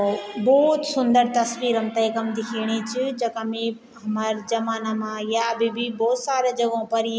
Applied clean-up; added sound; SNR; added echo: none; none; none; none.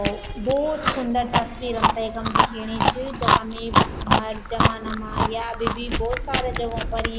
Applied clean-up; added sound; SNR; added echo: none; Chewing, mastication; -4 dB; none.